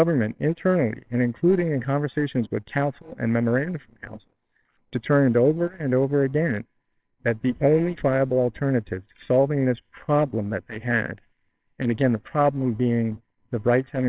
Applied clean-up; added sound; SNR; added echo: neural separator model SepFormer WHAMR!.